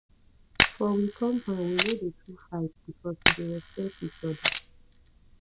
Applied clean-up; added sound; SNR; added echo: none; Camera; 0 dB; none.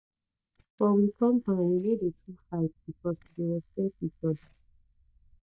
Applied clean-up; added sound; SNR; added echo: neural mask model DeepFilterNet 3.